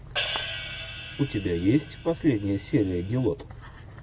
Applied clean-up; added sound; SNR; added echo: none; Hi-hat; 5 dB; none.